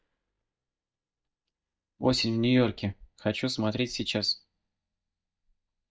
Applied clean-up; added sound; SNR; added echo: neural mask model DeepFilterNet 3.